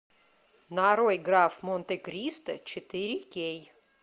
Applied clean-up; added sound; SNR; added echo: none; none; none; none.